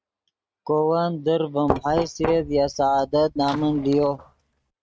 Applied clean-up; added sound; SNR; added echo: neural mask model RNNoise.